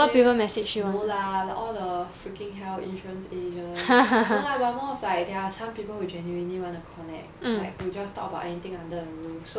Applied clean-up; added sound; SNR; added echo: none; none; none; none.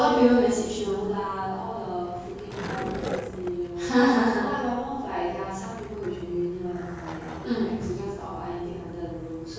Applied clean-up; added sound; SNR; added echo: none; Skateboard; 14 dB; reverberation time 1.3 s.